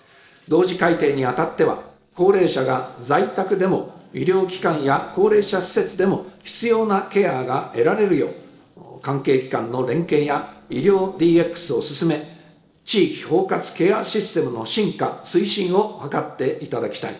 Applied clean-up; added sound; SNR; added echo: neural separator model SepFormer DNS4.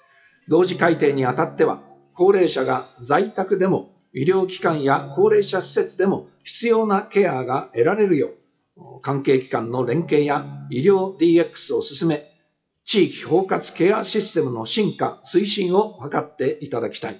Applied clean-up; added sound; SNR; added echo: classical method WPE with log-MMSE.